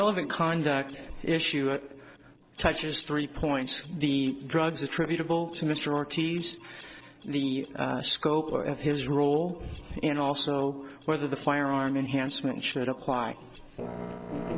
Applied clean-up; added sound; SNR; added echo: neural separator model SepFormer DNS4.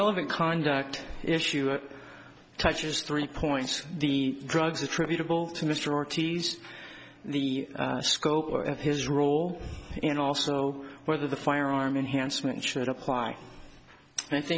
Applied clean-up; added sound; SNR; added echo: none; none; none; none.